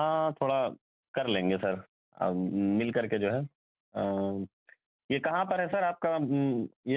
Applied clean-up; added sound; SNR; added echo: none; none; none; none.